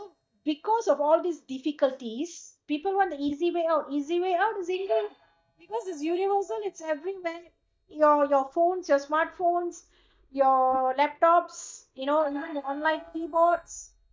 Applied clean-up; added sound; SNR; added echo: neural mask model DeepFilterNet 3.